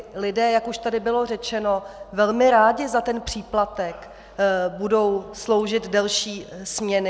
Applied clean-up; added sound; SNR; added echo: none; none; none; none.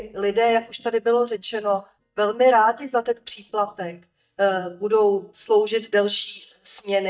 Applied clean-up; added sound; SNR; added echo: neural mask model DeepFilterNet 3.